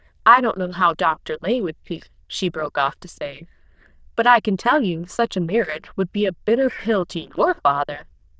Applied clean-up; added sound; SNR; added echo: neural diffusion model UNIVERSE++.